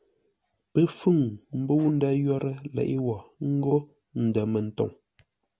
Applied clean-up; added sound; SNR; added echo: none; none; none; none.